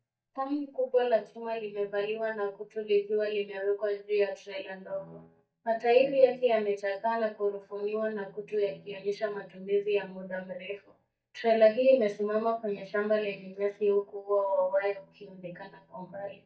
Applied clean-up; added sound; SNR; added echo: neural mask model DeepFilterNet 3.